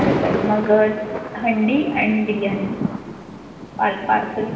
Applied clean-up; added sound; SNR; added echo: none; Thunder; 6 dB; reverberation time 1.4 s.